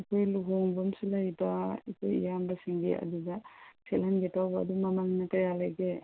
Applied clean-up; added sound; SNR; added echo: none; none; none; none.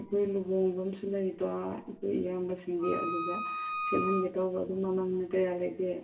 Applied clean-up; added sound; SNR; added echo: none; Wind instrument, woodwind instrument; 4 dB; reverberation time 0.8 s.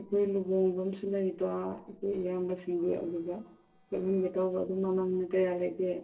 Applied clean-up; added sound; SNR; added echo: neural separator model SepFormer DNS4.